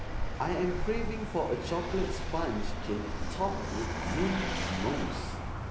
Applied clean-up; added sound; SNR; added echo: none; Vehicle; 0 dB; none.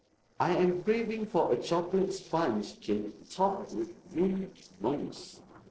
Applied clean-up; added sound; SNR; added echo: neural separator model SepFormer DNS4.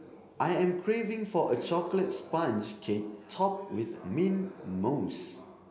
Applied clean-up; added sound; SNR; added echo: none; none; none; none.